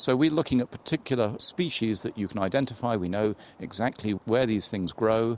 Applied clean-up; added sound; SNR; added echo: none; none; none; none.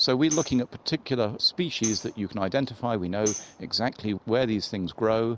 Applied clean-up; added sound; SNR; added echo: none; Tambourine; 13 dB; none.